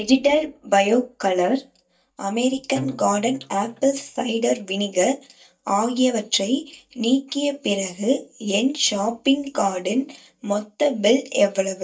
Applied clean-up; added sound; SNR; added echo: neural mask model DeepFilterNet 3.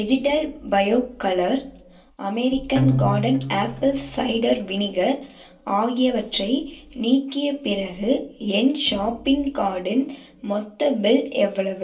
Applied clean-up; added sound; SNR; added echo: none; Acoustic guitar; 4 dB; reverberation time 0.3 s.